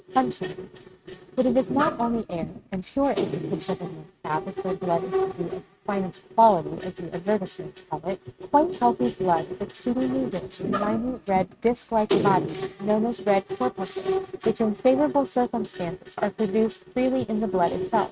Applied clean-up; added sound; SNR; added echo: neural mask model RNNoise.